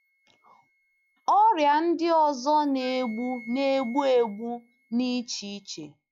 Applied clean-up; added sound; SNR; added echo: classical method log-MMSE.